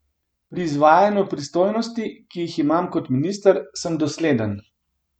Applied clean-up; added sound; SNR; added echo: none; none; none; none.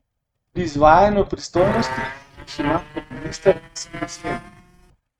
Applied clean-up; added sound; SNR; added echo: neural mask model RNNoise.